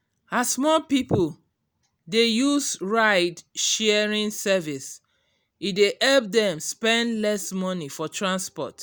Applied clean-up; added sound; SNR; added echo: none; none; none; none.